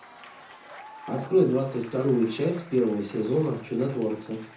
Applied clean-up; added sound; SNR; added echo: none; Applause / Crowd / Cheering; 20 dB; reverberation time 0.6 s.